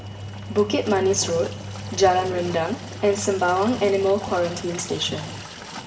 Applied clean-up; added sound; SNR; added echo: none; Engine; 11 dB; reverberation time 1.1 s.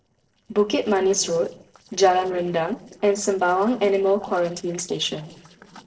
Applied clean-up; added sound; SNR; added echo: neural separator model SepFormer DNS4.